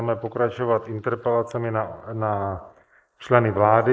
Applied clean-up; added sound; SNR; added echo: neural mask model Resemble Enhance denoiser.